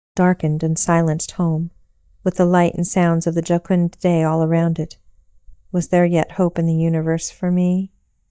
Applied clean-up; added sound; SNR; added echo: neural mask model DeepFilterNet 3.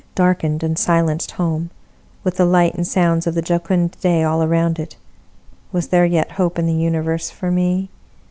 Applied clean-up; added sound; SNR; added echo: none; none; none; none.